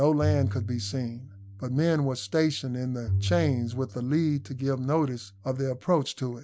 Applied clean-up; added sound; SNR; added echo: none; Bowed string instrument; 7 dB; none.